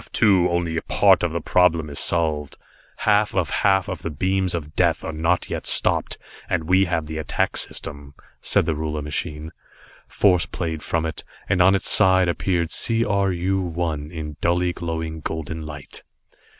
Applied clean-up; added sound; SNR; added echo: none; none; none; none.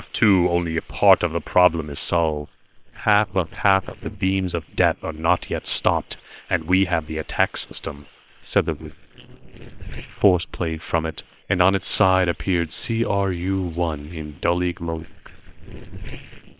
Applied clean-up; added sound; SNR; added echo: neural separator model SepFormer WHAM!.